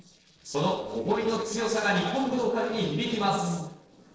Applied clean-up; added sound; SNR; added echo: neural separator model SepFormer DNS4.